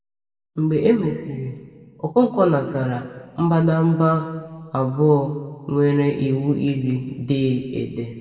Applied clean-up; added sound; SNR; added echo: none; none; none; reverberation time 1.5 s.